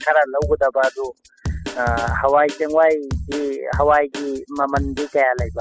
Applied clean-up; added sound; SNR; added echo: classical method spectral subtraction.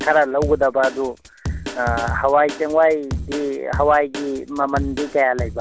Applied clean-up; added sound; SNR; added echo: none; Drum kit; 10 dB; none.